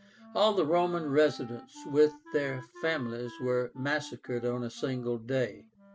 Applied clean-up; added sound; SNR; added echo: none; Wind instrument, woodwind instrument; 19 dB; none.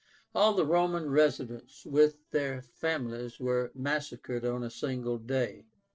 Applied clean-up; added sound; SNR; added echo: neural separator model SepFormer DNS4.